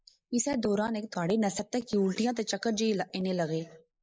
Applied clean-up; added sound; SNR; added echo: neural mask model Resemble Enhance denoiser.